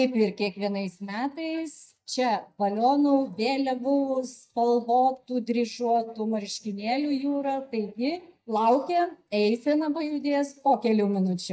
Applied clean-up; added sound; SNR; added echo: neural mask model DeepFilterNet 3.